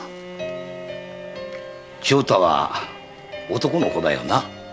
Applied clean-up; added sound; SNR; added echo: none; Bowed string instrument; 17 dB; none.